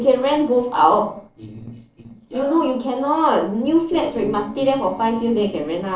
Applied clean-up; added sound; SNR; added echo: neural separator model SepFormer DNS4.